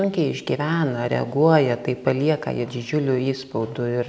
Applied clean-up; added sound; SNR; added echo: none; none; none; none.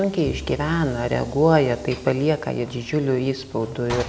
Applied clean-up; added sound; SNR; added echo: none; Sliding door / Train + Bowed string instrument; 15 dB; none.